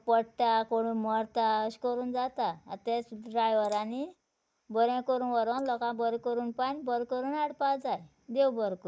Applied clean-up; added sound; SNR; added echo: neural mask model Resemble Enhance denoiser.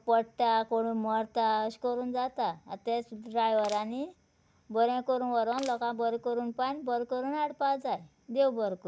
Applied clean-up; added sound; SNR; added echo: none; Crushing; 18 dB; none.